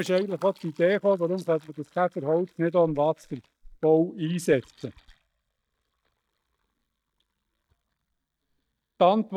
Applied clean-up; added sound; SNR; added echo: neural mask model DeepFilterNet 3.